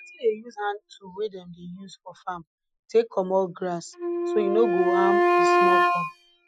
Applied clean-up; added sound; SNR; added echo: classical method Wiener filter.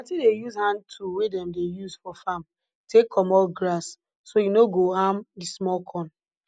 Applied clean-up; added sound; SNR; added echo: none; none; none; none.